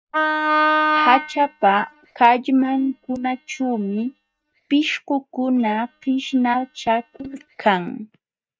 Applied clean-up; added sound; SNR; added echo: neural mask model DeepFilterNet 3.